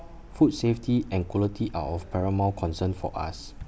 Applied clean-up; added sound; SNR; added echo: none; none; none; none.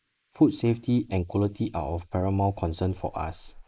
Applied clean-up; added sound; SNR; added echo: neural mask model Resemble Enhance denoiser.